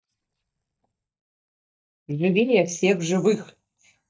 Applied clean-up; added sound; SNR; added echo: neural mask model DeepFilterNet 3.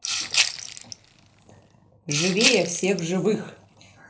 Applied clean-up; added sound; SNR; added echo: none; Rattle (instrument); 2 dB; reverberation time 0.3 s.